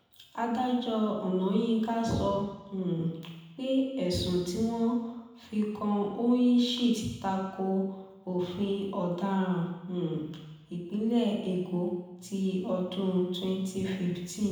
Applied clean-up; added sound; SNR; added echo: none; none; none; reverberation time 1.0 s.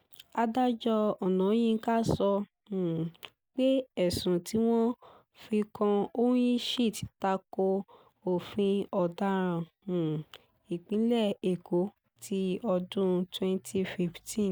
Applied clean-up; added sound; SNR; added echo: none; none; none; none.